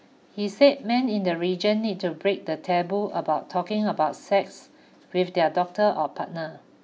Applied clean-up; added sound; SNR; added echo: none; none; none; none.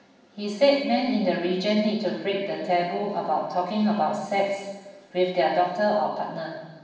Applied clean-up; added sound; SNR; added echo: none; none; none; reverberation time 1.1 s.